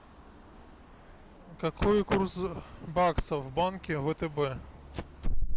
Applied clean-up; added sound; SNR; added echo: none; none; none; none.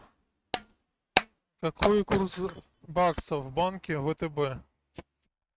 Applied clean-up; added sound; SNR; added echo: neural mask model RNNoise.